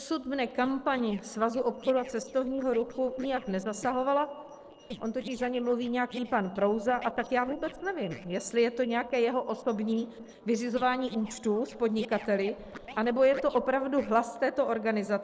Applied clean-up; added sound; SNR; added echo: neural separator model SepFormer DNS4.